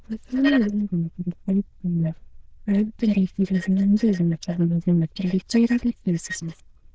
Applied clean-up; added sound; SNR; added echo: neural diffusion model UNIVERSE++.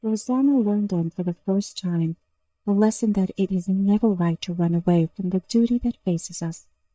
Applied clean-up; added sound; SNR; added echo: neural mask model DeepFilterNet 3.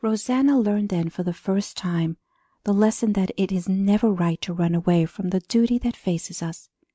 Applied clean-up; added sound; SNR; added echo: none; none; none; none.